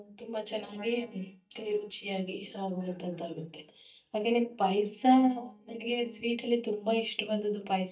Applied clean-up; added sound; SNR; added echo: neural mask model DeepFilterNet 3.